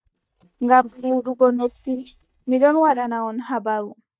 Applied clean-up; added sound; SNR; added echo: neural mask model DeepFilterNet 3.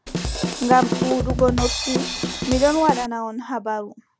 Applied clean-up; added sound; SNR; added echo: none; Drum kit; 2 dB; none.